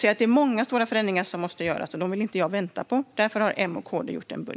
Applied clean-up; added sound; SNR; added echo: none; none; none; none.